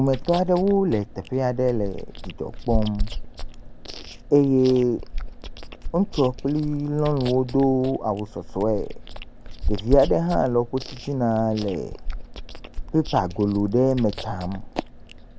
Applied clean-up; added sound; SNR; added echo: none; Chewing, mastication; 7 dB; none.